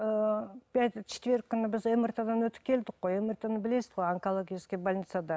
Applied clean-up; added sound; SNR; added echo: none; none; none; none.